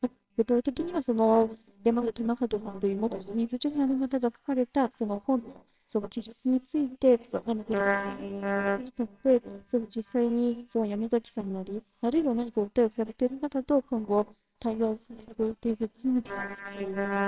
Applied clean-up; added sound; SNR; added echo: neural separator model SepFormer WHAMR!.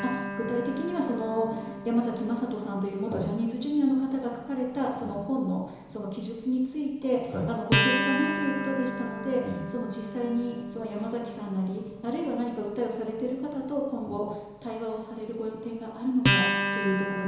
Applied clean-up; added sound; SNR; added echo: none; Acoustic guitar; 4 dB; reverberation time 1.0 s.